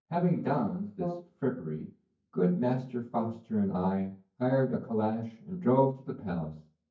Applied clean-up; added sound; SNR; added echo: neural mask model DeepFilterNet 3.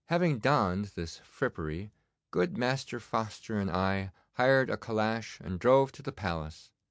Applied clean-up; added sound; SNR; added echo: none; none; none; none.